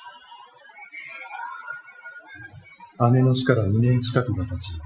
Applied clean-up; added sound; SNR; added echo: classical method Wiener filter.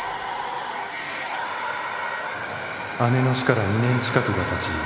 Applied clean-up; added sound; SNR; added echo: none; Domestic sounds, home sounds; 4 dB; none.